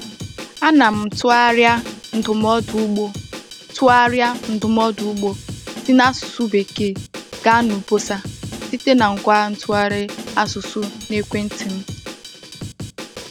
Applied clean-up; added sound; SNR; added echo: none; Drum kit; 13 dB; none.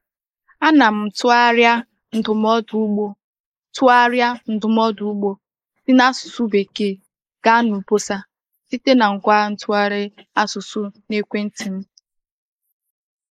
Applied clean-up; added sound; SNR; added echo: neural mask model Resemble Enhance denoiser.